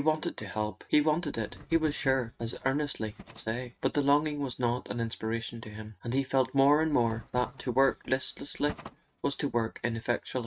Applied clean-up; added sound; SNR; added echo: neural mask model RNNoise.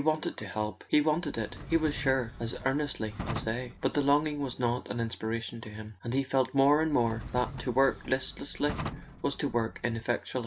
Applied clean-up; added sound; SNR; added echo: none; Drawer open or close; 12 dB; none.